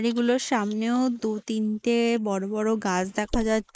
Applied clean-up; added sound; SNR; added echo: neural mask model Resemble Enhance denoiser.